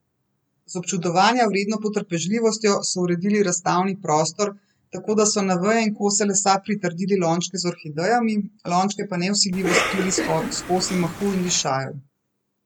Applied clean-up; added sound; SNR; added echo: none; Cough; 4 dB; none.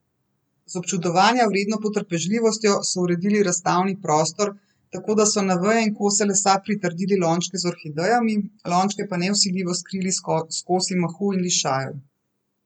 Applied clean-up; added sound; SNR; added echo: none; none; none; none.